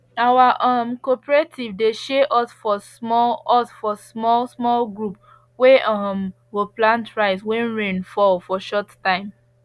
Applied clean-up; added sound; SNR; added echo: none; none; none; none.